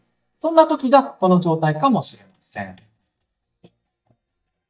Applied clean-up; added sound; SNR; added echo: neural mask model DeepFilterNet 3.